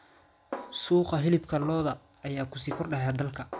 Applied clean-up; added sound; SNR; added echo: none; Snare drum; 15 dB; none.